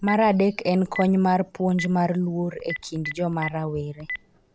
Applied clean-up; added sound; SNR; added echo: none; Telephone; 14 dB; none.